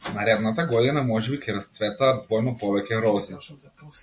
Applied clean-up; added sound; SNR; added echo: none; none; none; none.